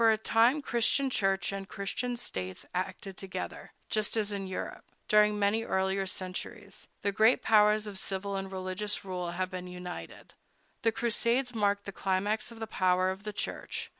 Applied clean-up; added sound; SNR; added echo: none; none; none; none.